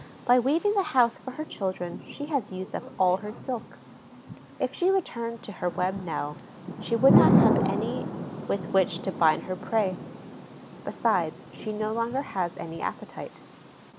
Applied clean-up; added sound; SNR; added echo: none; Thunder / Rain; 3 dB; none.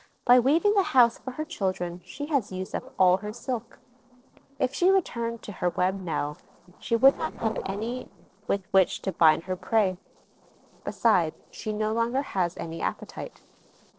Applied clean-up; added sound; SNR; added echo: neural separator model SepFormer DNS4.